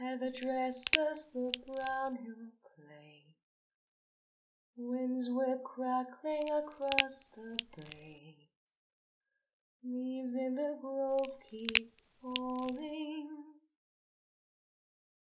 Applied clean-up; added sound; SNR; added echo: none; Crack; -5 dB; none.